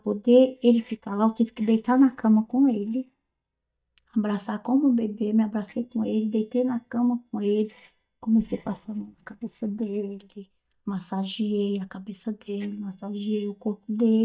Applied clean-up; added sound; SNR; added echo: neural mask model DeepFilterNet 3.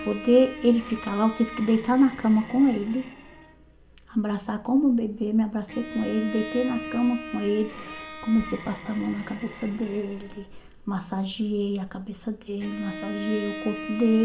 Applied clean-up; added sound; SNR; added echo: none; Bowed string instrument; 14 dB; reverberation time 0.4 s.